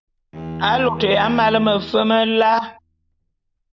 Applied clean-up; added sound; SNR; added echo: none; Bowed string instrument; 14 dB; none.